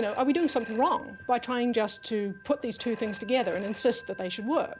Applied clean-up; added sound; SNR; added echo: none; Telephone; 18 dB; none.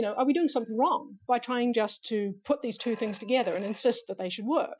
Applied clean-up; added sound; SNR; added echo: classical method Wiener filter.